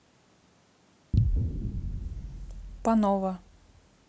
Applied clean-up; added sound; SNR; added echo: none; Boom; 0 dB; none.